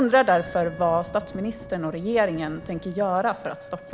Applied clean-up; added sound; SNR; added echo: none; Thunder / Rain + Wind instrument, woodwind instrument; 17 dB; none.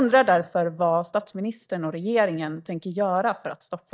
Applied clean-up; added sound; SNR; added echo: neural mask model DeepFilterNet 3.